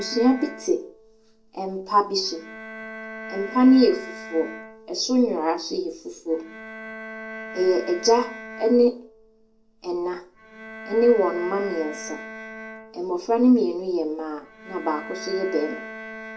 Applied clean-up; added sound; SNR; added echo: none; Bowed string instrument; 15 dB; reverberation time 0.2 s.